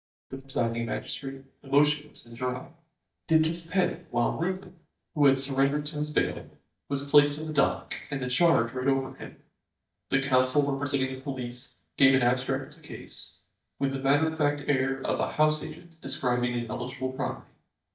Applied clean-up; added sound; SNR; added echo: neural mask model DeepFilterNet 3.